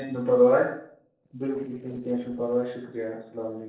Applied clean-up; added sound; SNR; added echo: neural separator model SepFormer DNS4.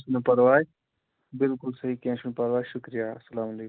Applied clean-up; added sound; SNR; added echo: none; none; none; none.